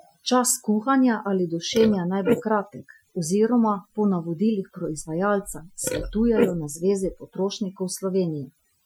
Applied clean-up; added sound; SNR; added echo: classical method Wiener filter.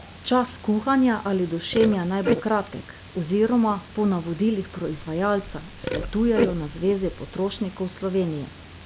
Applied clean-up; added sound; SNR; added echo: none; Burping, eructation; 9 dB; none.